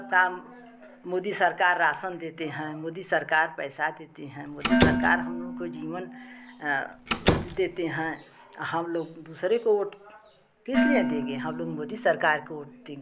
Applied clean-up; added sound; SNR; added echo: none; Dishes, pots, and pans + Slam; 3 dB; none.